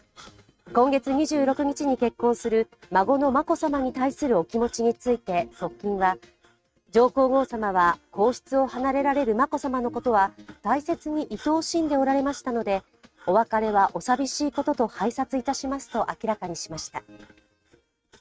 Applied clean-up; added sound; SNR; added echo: neural mask model RNNoise.